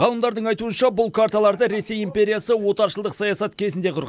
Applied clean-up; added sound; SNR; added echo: none; none; none; none.